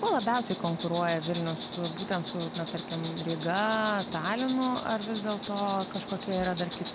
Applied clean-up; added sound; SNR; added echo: none; Insect; 8 dB; none.